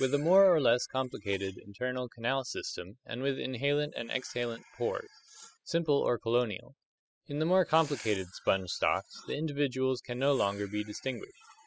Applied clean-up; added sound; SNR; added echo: classical method spectral subtraction.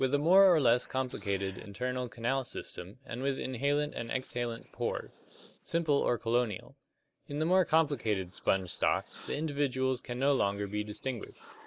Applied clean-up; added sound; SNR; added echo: neural mask model Resemble Enhance denoiser.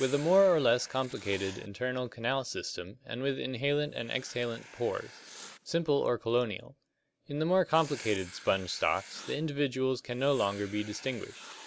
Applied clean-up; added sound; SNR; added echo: none; Writing; 20 dB; none.